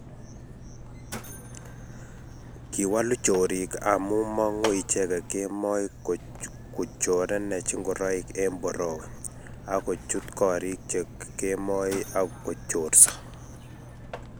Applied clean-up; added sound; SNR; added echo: none; Mechanisms; 13 dB; none.